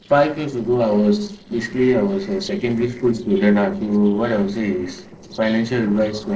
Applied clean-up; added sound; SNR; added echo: neural separator model SepFormer DNS4.